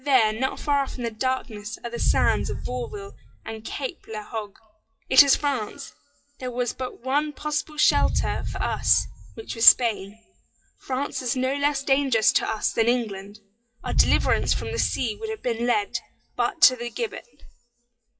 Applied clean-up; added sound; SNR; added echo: classical method WPE with log-MMSE.